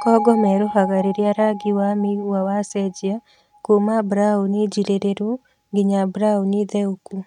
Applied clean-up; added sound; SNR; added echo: neural mask model RNNoise.